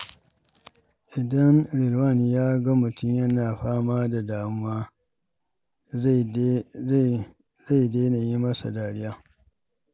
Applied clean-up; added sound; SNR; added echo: none; none; none; none.